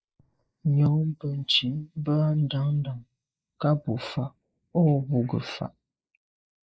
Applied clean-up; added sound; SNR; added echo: neural mask model Resemble Enhance denoiser.